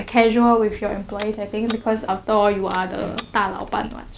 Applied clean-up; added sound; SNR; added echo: none; Telephone; 18 dB; none.